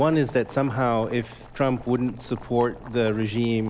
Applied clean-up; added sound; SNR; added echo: none; Boiling; 19 dB; none.